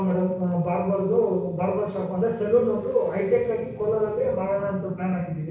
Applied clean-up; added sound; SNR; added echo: none; Boat, Water vehicle; 18 dB; reverberation time 0.6 s.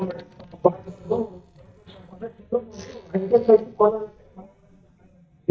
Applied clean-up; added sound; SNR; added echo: neural mask model DeepFilterNet 3.